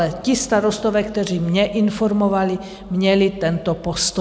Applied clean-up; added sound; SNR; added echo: none; none; none; none.